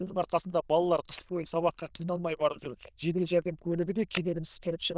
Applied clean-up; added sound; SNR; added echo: neural diffusion model UNIVERSE++.